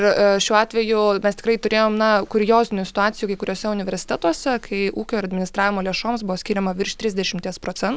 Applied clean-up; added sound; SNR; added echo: none; none; none; none.